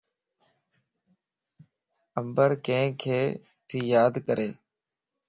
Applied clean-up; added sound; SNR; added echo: none; none; none; none.